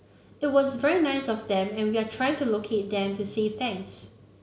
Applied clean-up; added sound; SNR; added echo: none; none; none; none.